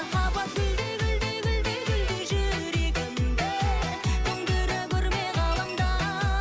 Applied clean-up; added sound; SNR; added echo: none; Coin (dropping) / Glass; 20 dB; none.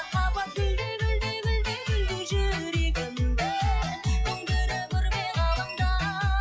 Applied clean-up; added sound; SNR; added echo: classical method log-MMSE.